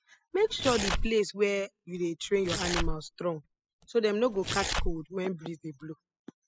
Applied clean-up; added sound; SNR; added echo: classical method spectral subtraction.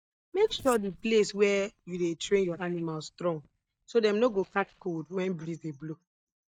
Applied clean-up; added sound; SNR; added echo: neural mask model DeepFilterNet 3.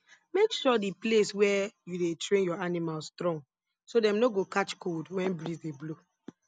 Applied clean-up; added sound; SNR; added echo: none; none; none; none.